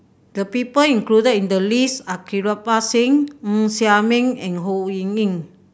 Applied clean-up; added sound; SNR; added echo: none; none; none; none.